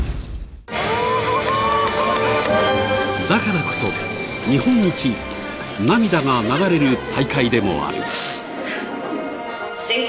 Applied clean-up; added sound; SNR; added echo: none; none; none; none.